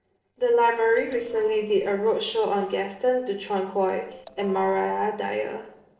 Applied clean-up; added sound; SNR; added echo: neural separator model SepFormer DNS4.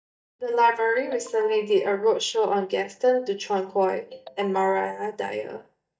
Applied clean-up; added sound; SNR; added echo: neural mask model DeepFilterNet 3.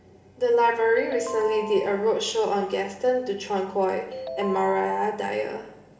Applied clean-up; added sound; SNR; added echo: none; Ringtone; 11 dB; reverberation time 2.1 s.